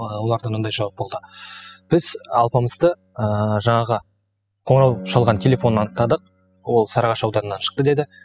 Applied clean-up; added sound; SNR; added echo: classical method spectral subtraction.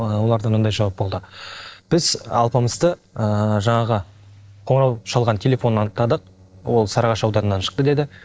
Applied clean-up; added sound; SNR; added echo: neural separator model SepFormer DNS4.